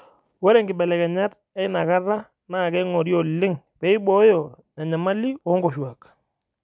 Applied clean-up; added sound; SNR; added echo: none; none; none; none.